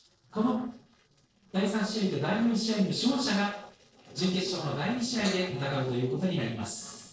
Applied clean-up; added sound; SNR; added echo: neural separator model SepFormer DNS4.